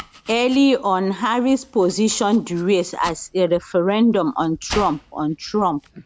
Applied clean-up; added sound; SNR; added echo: none; Domestic sounds, home sounds; 19 dB; none.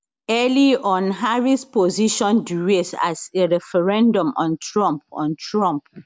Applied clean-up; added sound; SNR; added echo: none; none; none; none.